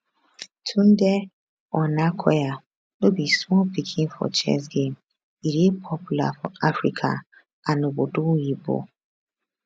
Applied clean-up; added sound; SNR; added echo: none; none; none; none.